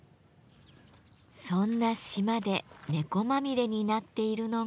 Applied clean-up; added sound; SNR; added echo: none; none; none; none.